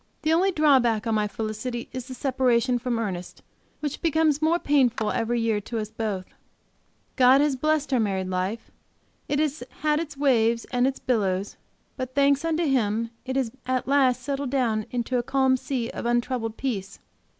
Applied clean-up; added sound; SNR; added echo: none; Clapping; 18 dB; none.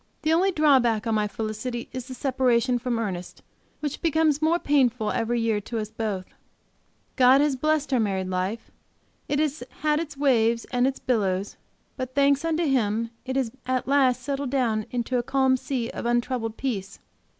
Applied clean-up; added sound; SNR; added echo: none; none; none; none.